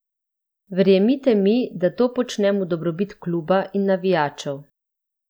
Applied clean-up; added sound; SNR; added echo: none; none; none; none.